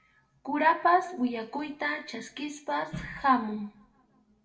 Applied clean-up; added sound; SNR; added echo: none; none; none; reverberation time 0.6 s.